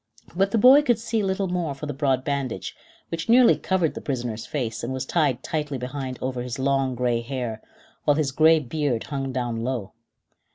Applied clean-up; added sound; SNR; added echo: none; none; none; none.